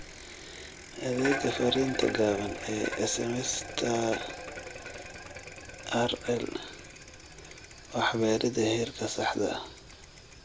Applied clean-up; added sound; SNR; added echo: none; Bicycle; 10 dB; none.